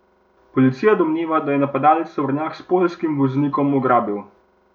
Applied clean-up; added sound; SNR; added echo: none; none; none; none.